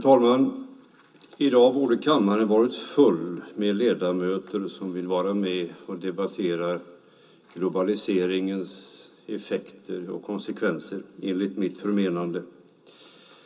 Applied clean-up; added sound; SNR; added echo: none; none; none; reverberation time 0.2 s.